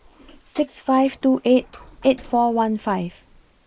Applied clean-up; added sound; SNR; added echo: neural mask model Resemble Enhance denoiser.